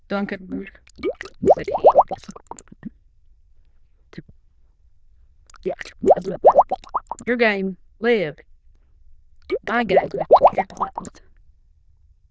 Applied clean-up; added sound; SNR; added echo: neural diffusion model UNIVERSE++.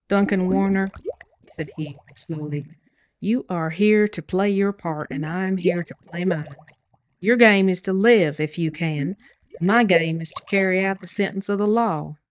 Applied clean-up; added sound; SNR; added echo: neural mask model DeepFilterNet 3.